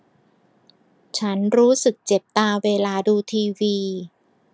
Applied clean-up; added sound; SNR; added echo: none; none; none; none.